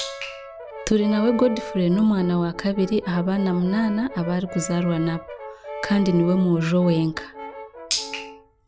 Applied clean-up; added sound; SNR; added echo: none; Brass instrument; 14 dB; none.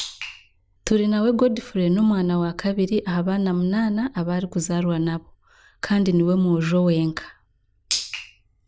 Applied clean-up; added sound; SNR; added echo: none; none; none; none.